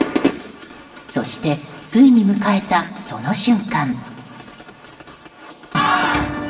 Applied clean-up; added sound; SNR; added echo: none; none; none; reverberation time 2.5 s.